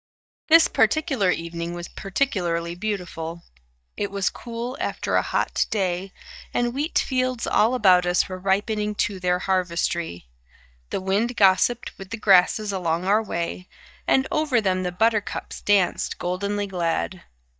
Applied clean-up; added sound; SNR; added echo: neural mask model DeepFilterNet 3.